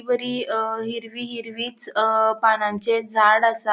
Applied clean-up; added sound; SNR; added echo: none; none; none; none.